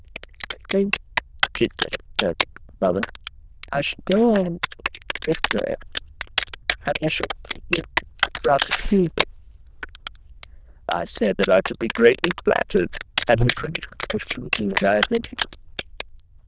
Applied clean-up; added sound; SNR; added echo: neural diffusion model UNIVERSE++.